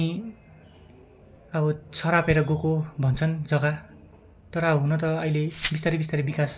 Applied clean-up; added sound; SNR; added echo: none; Glass; 10 dB; none.